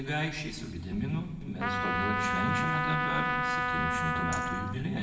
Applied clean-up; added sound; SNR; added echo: none; Trumpet; -2 dB; reverberation time 1.0 s.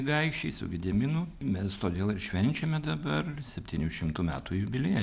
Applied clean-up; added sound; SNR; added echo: none; none; none; none.